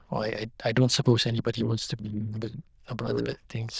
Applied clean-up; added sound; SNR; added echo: neural diffusion model UNIVERSE++.